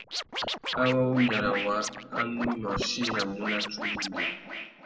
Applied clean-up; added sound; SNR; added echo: none; Scratching (performance technique); 4 dB; reverberation time 1.9 s.